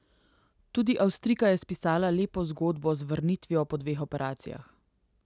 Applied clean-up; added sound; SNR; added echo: none; none; none; none.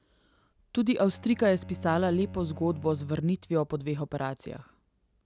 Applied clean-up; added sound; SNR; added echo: none; Bowed string instrument; 16 dB; none.